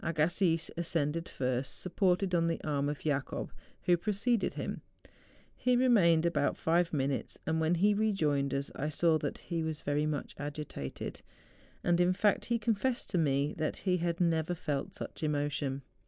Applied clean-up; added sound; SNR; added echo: none; none; none; none.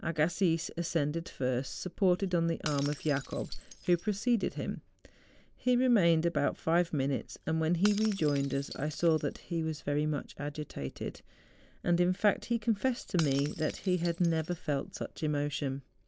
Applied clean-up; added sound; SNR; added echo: none; Shatter / Crushing; 18 dB; none.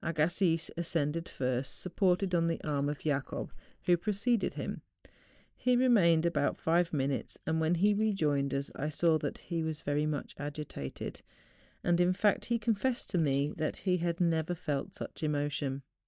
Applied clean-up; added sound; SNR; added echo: neural mask model DeepFilterNet 3.